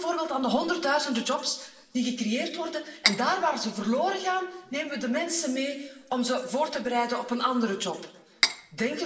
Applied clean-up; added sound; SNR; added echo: none; Cutlery, silverware; 1 dB; reverberation time 0.9 s.